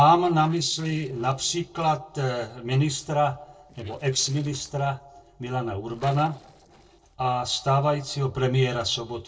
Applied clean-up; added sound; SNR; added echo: neural separator model SepFormer DNS4.